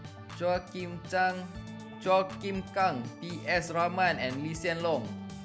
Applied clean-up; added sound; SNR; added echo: none; Organ; 11 dB; none.